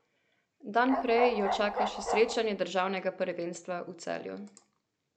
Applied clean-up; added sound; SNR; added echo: none; Bark; 2 dB; none.